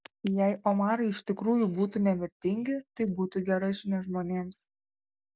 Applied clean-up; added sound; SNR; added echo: none; none; none; none.